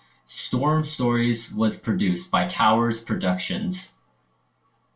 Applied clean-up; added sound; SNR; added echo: none; none; none; reverberation time 0.2 s.